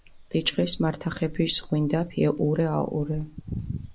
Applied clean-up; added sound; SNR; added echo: none; Dog; 17 dB; none.